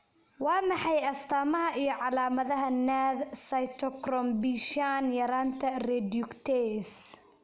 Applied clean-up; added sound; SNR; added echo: none; none; none; none.